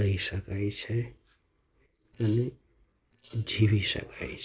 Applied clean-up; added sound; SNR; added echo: neural separator model SepFormer DNS4.